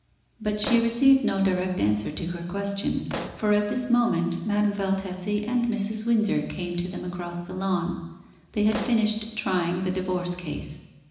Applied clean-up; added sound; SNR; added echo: none; Explosion; 13 dB; reverberation time 1.0 s.